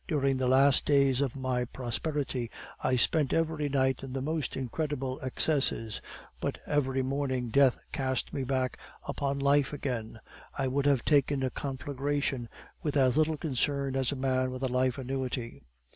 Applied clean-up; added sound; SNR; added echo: none; none; none; none.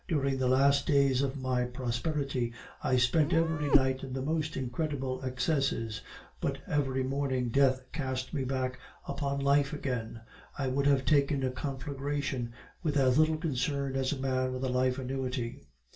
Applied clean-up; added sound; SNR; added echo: none; Meow; 0 dB; reverberation time 0.2 s.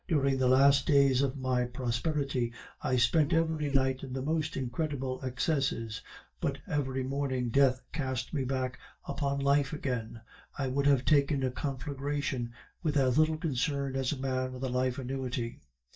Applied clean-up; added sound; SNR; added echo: neural mask model DeepFilterNet 3.